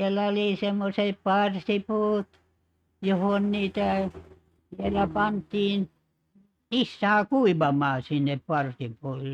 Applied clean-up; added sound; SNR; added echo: neural mask model RNNoise.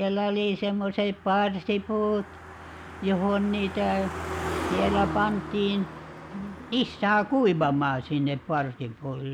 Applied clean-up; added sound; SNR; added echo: none; Car passing by; 10 dB; none.